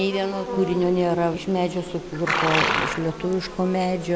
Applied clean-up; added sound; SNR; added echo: none; Livestock, farm animals, working animals; 5 dB; none.